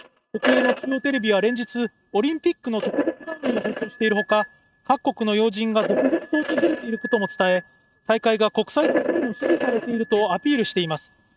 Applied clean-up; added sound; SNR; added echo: neural mask model RNNoise.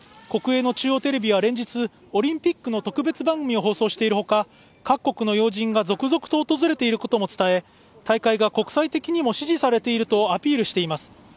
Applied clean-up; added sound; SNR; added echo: none; none; none; none.